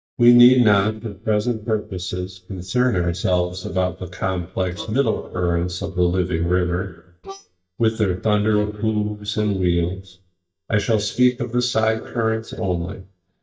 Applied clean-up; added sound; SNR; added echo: neural mask model DeepFilterNet 3.